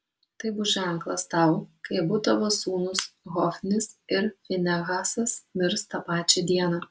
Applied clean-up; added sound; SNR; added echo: none; none; none; none.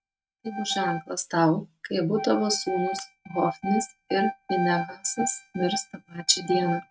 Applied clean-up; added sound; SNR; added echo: neural mask model RNNoise.